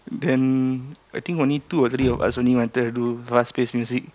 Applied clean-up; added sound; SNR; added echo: none; Drip; 18 dB; none.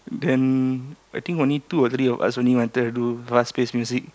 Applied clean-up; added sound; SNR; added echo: none; none; none; none.